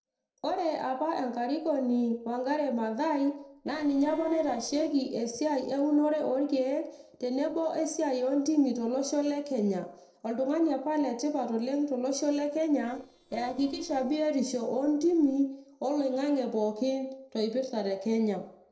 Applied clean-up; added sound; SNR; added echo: neural separator model SepFormer DNS4.